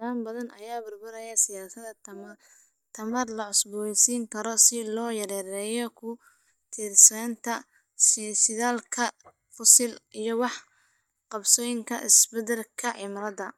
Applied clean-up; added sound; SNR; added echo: neural mask model DeepFilterNet 3.